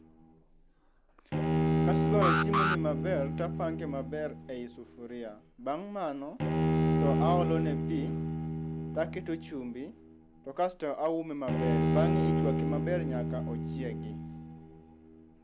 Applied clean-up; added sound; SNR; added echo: none; Bowed string instrument + Alarm; -5 dB; none.